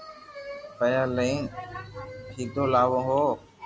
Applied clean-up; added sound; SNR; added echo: none; none; none; none.